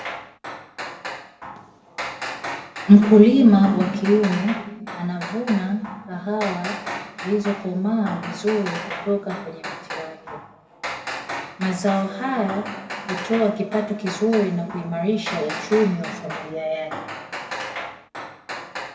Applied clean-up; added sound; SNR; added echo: none; Hammer; 11 dB; reverberation time 1.6 s.